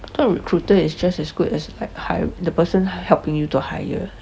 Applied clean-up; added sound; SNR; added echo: none; none; none; none.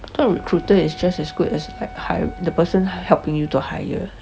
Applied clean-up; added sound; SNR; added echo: none; Wind instrument, woodwind instrument; 20 dB; none.